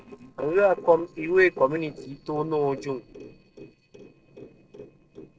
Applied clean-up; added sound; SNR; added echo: neural separator model SepFormer DNS4.